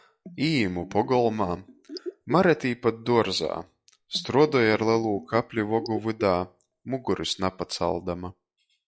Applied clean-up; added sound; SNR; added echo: classical method log-MMSE.